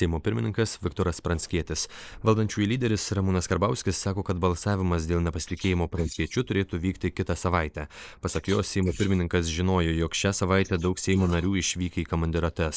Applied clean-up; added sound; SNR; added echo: neural mask model Resemble Enhance denoiser.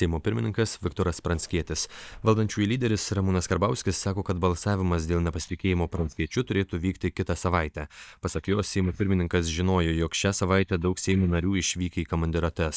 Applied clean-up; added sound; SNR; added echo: neural mask model DeepFilterNet 3.